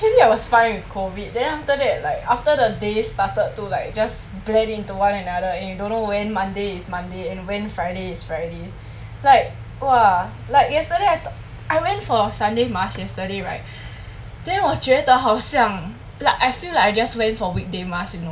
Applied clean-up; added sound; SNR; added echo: none; none; none; none.